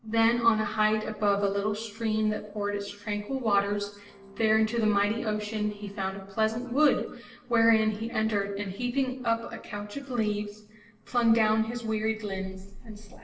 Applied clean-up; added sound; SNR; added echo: neural separator model SepFormer DNS4.